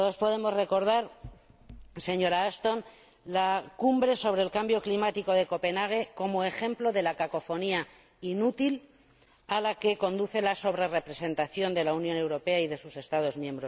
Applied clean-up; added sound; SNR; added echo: none; none; none; none.